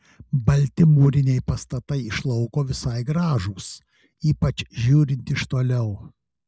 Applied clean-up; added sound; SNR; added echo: none; none; none; none.